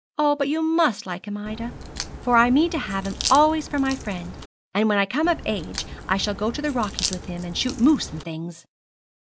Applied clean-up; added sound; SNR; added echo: none; Crack; 10 dB; none.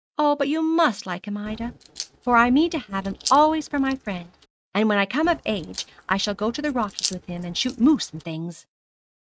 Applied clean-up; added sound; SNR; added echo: neural mask model RNNoise.